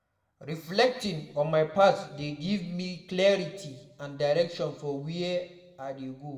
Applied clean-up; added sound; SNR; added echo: none; none; none; reverberation time 0.8 s.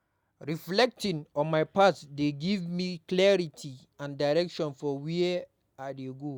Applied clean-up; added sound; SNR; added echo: none; none; none; none.